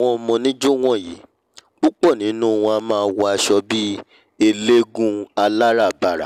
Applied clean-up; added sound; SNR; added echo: none; none; none; none.